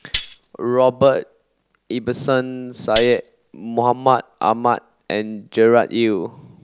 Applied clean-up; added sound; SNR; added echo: none; Tambourine; 14 dB; none.